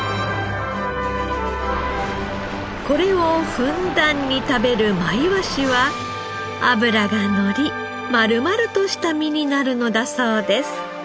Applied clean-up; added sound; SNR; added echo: none; none; none; none.